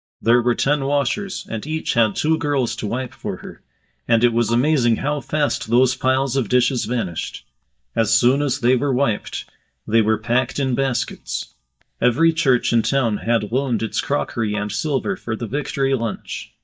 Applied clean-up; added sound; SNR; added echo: neural mask model DeepFilterNet 3.